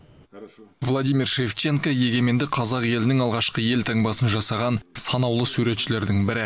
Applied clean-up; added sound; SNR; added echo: none; none; none; none.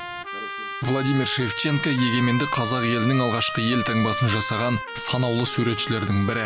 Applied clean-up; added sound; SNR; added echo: none; Trumpet; 7 dB; none.